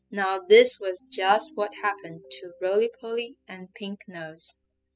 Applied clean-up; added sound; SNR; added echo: classical method spectral subtraction.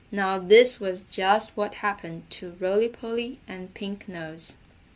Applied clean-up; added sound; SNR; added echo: none; none; none; none.